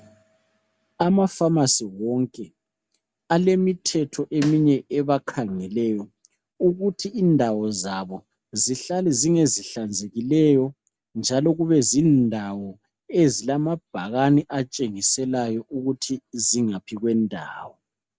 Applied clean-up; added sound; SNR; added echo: none; Snare drum; 14 dB; none.